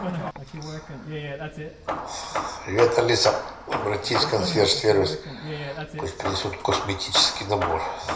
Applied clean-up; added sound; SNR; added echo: none; Hammer / Wood; 6 dB; reverberation time 0.5 s.